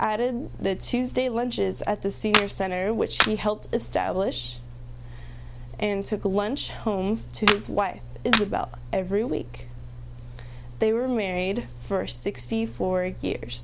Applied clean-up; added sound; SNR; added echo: none; Clapping; 2 dB; none.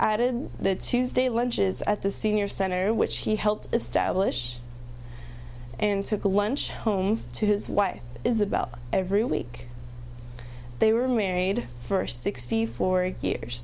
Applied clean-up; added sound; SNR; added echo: none; none; none; none.